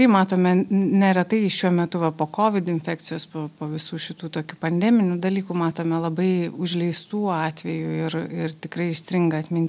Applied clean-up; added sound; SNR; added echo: none; none; none; none.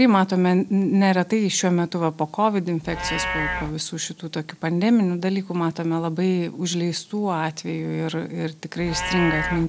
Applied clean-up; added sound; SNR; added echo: none; Livestock, farm animals, working animals; 12 dB; none.